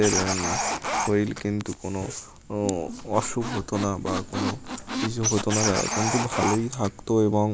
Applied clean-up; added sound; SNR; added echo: none; Squeak; 4 dB; none.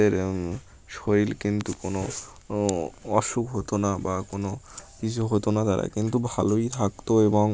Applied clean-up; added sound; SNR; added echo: none; none; none; none.